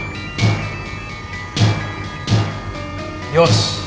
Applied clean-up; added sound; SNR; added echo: none; none; none; none.